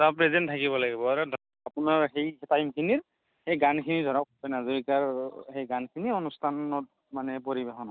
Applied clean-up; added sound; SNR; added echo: none; none; none; none.